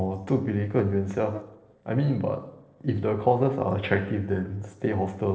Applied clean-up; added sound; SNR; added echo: neural separator model SepFormer DNS4.